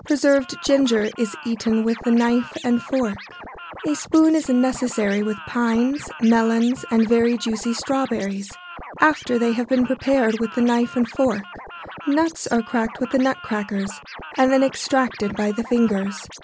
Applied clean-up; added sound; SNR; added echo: none; Scratching (performance technique); 17 dB; none.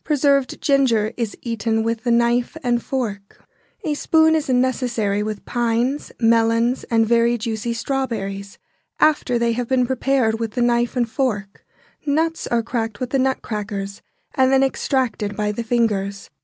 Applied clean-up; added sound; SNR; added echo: none; none; none; none.